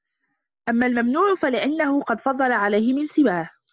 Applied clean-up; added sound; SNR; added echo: none; none; none; none.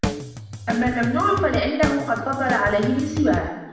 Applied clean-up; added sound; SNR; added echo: none; Drum kit; 6 dB; reverberation time 0.9 s.